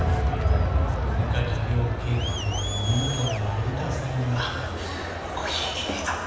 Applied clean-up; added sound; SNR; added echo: none; Crowd; 7 dB; reverberation time 1.1 s.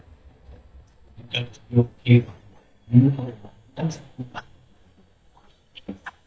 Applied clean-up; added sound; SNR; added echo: neural mask model DeepFilterNet 3.